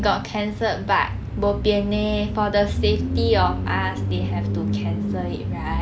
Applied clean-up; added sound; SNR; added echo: none; none; none; none.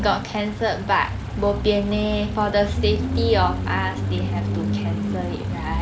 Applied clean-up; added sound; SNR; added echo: none; Chatter / Stream; 19 dB; none.